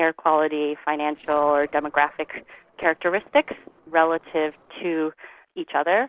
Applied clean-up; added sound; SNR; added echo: neural separator model SepFormer DNS4.